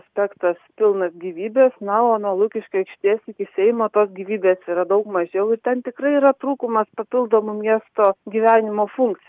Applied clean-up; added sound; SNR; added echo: none; none; none; none.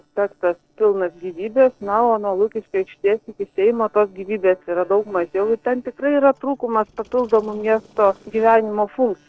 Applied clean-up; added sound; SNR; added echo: neural separator model SepFormer DNS4.